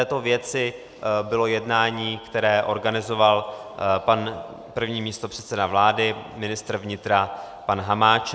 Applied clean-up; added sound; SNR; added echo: none; none; none; none.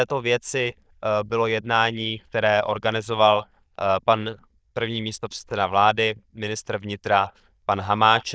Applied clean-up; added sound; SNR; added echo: neural diffusion model UNIVERSE++.